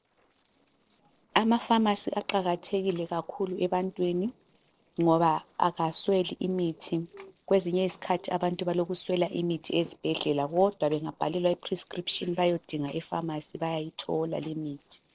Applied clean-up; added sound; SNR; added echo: neural separator model SepFormer DNS4.